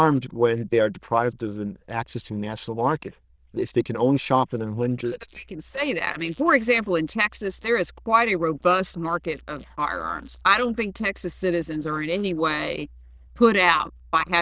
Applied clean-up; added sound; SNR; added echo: neural diffusion model UNIVERSE++.